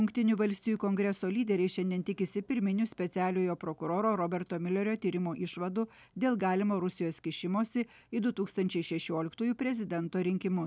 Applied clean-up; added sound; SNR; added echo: none; none; none; none.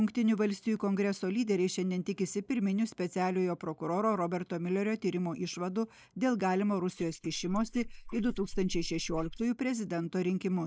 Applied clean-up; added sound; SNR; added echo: neural mask model Resemble Enhance denoiser.